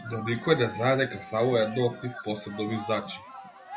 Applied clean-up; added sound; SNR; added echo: none; Cheering; 15 dB; none.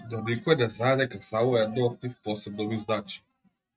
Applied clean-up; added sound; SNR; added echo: neural mask model RNNoise.